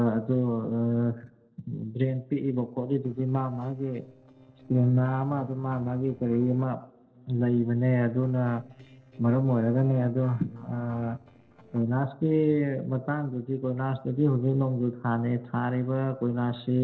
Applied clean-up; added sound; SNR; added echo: neural separator model SepFormer DNS4.